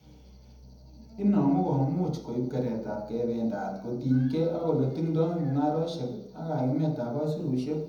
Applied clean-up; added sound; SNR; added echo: none; none; none; reverberation time 1.0 s.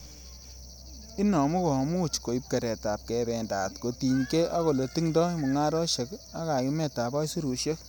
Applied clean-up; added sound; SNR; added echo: none; none; none; none.